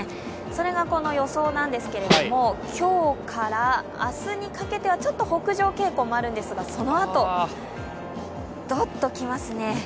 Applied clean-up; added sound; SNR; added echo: none; Snare drum; -4 dB; none.